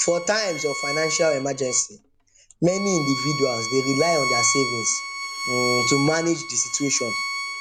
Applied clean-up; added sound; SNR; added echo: none; Bowed string instrument; 4 dB; none.